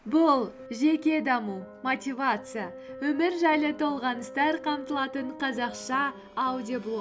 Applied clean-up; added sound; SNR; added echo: none; none; none; none.